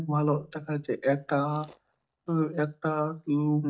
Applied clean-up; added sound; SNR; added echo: neural mask model DeepFilterNet 3.